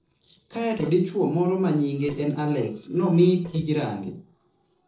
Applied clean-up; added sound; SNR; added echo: neural separator model SepFormer DNS4.